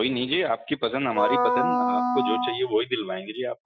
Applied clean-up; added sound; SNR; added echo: classical method Wiener filter.